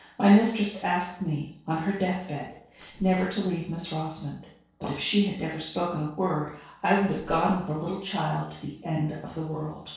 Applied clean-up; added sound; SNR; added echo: neural separator model SepFormer DNS4.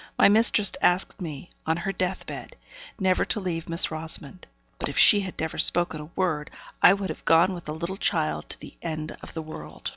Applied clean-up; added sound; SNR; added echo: none; none; none; none.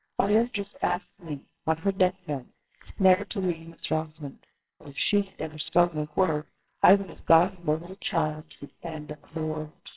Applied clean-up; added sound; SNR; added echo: neural separator model SepFormer WHAMR!.